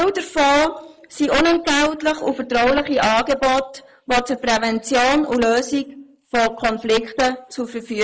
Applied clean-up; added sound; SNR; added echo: neural mask model Resemble Enhance denoiser.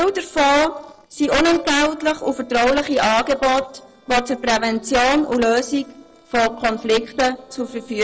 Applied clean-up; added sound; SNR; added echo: neural separator model SepFormer DNS4.